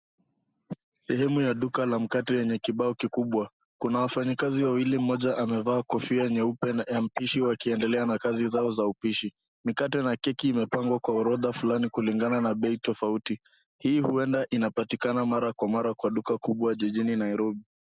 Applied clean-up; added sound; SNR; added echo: none; none; none; none.